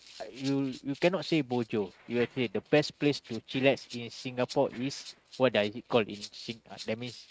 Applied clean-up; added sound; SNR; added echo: neural mask model RNNoise.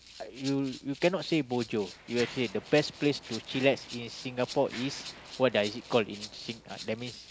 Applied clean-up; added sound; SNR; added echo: none; Mechanisms + Rattle (instrument); 15 dB; none.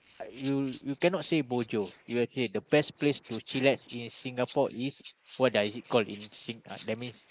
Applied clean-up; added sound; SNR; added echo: neural mask model Resemble Enhance denoiser.